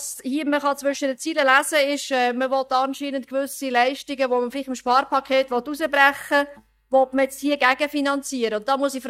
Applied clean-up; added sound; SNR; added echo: neural mask model DeepFilterNet 3.